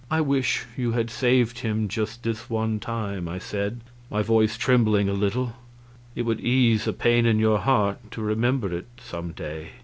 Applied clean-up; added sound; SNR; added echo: none; none; none; none.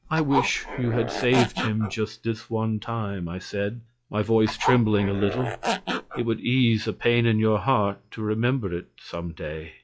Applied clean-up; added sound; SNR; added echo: classical method log-MMSE.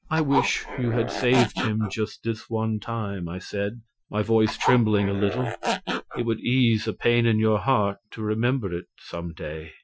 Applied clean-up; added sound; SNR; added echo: classical method Wiener filter.